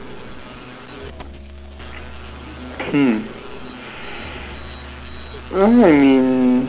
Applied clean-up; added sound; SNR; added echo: none; Breathing + Musical instrument; 18 dB; none.